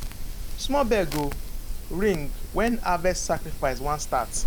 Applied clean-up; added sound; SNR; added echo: none; Fire; 2 dB; none.